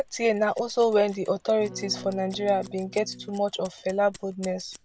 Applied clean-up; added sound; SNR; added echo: none; Scissors + Electric guitar / Strum; 19 dB; none.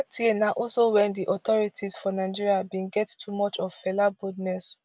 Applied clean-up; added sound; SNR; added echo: none; none; none; none.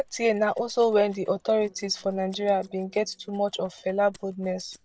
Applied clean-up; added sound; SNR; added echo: neural separator model SepFormer DNS4.